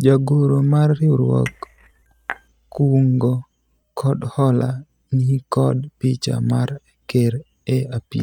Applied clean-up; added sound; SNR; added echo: neural mask model RNNoise.